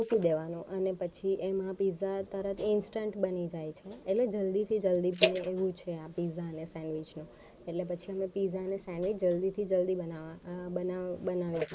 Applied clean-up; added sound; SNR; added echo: neural mask model Resemble Enhance denoiser.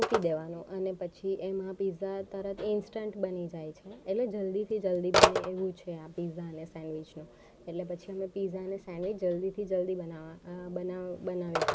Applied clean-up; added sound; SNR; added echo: none; Telephone; 2 dB; none.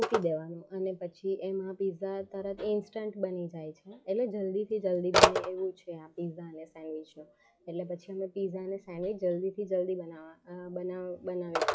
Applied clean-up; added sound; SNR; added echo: classical method log-MMSE.